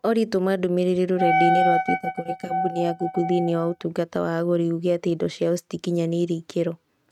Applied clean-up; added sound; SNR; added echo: neural mask model RNNoise.